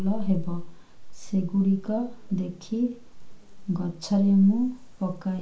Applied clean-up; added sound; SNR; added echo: none; none; none; none.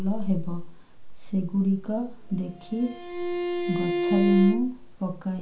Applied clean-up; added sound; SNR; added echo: none; Bowed string instrument; 3 dB; none.